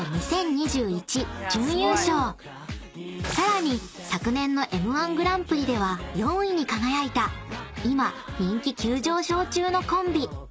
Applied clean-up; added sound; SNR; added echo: none; none; none; none.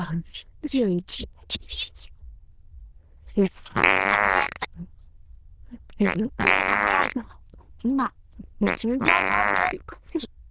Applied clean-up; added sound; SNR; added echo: neural diffusion model UNIVERSE++.